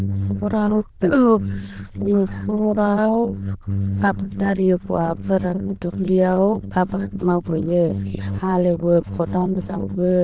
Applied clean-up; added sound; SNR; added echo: neural diffusion model UNIVERSE++.